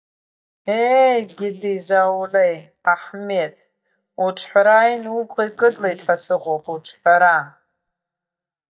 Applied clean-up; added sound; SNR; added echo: neural mask model DeepFilterNet 3.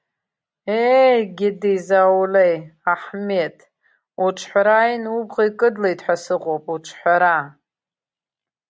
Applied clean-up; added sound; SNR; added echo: none; none; none; none.